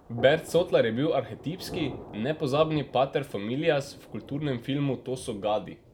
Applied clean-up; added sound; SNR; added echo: none; Thunder; 17 dB; none.